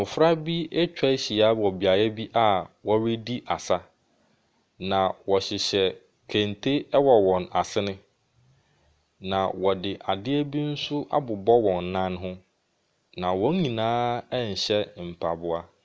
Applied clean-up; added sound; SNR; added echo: none; none; none; none.